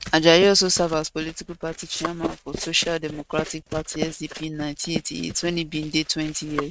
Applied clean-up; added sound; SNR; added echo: neural mask model RNNoise.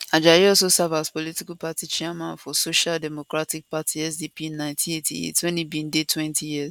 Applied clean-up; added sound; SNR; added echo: none; none; none; none.